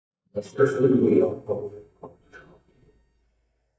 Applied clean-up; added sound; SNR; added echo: neural mask model DeepFilterNet 3.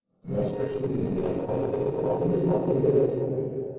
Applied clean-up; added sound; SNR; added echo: neural separator model SepFormer DNS4.